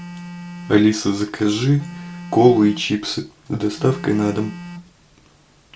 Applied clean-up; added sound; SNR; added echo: none; Telephone; 16 dB; none.